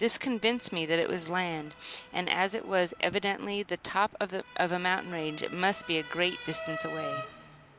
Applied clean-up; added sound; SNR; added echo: none; Motor vehicle (road) / Siren; 13 dB; none.